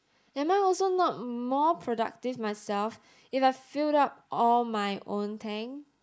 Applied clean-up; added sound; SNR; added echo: neural mask model Resemble Enhance denoiser.